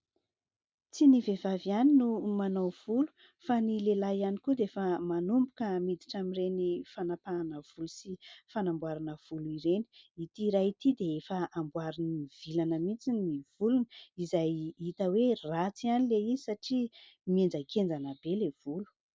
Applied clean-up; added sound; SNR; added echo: none; none; none; none.